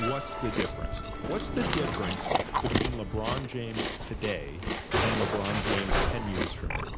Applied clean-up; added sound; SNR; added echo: none; Chewing, mastication + Musical instrument; -3 dB; none.